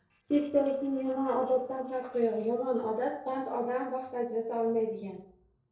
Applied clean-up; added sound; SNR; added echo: neural separator model SepFormer DNS4.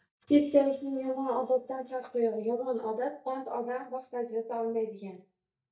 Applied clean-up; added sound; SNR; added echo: neural mask model DeepFilterNet 3.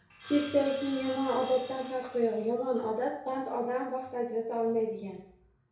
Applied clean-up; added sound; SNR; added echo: none; Sawing; 16 dB; reverberation time 0.6 s.